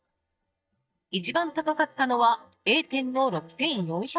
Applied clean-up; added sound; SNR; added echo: neural mask model DeepFilterNet 3.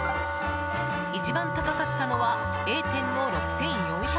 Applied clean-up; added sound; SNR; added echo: none; Wind instrument, woodwind instrument; 2 dB; none.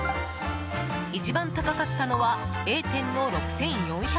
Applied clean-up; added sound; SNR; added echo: none; none; none; none.